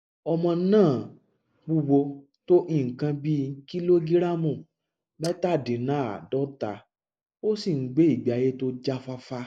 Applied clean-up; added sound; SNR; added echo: neural mask model Resemble Enhance denoiser.